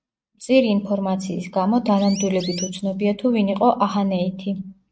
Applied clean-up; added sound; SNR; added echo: neural mask model RNNoise.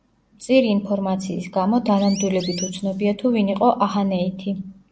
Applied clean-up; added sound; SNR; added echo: none; Chirp, tweet; 14 dB; none.